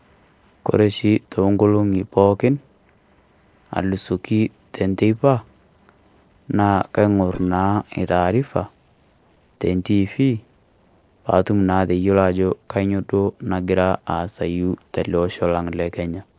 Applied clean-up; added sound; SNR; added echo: neural separator model SepFormer DNS4.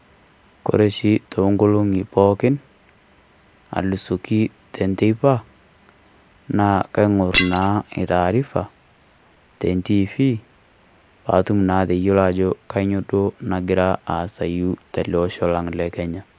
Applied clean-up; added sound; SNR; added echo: none; Shatter; 2 dB; none.